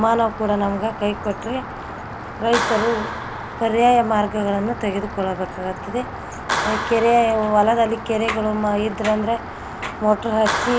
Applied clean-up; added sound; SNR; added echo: none; Clapping + Rain; 7 dB; none.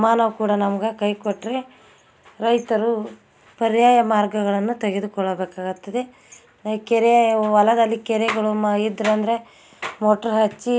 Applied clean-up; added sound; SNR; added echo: none; none; none; none.